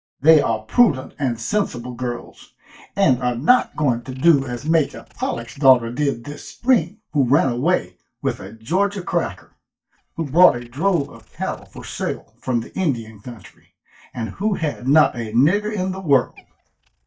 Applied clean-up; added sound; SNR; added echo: neural mask model DeepFilterNet 3.